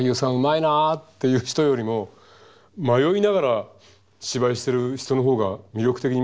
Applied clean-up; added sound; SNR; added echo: none; none; none; none.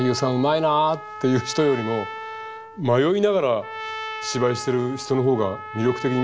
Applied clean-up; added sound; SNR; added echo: none; Trumpet; 12 dB; none.